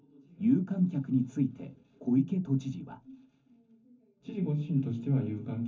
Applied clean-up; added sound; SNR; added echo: none; none; none; reverberation time 0.3 s.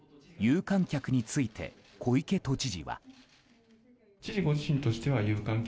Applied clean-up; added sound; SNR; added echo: none; none; none; none.